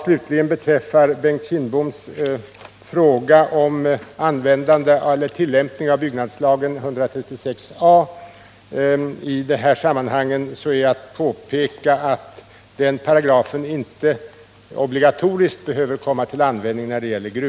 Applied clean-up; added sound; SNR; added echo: none; none; none; none.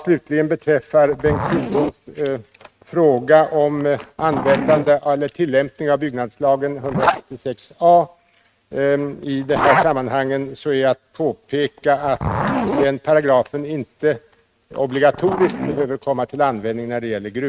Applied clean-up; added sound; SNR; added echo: neural mask model RNNoise.